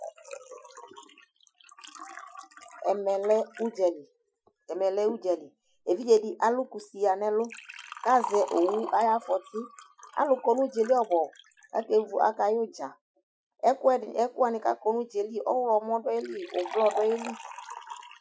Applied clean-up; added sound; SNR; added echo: classical method Wiener filter.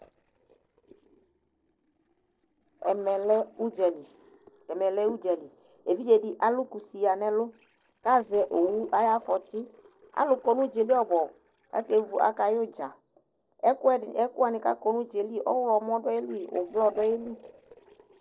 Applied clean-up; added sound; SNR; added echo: neural separator model SepFormer DNS4.